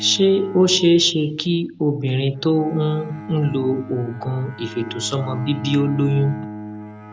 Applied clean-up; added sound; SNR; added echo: none; Bowed string instrument; 14 dB; none.